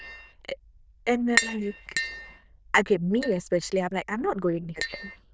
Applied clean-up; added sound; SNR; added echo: neural diffusion model UNIVERSE++.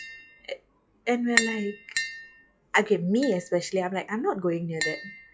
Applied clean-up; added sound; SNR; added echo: classical method log-MMSE.